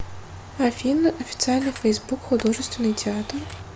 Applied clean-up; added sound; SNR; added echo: none; Camera; 20 dB; none.